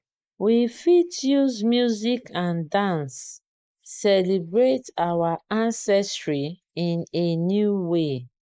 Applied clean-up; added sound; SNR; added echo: neural mask model Resemble Enhance denoiser.